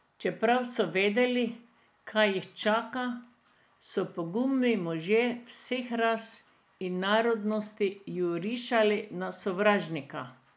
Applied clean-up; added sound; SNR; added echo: none; none; none; none.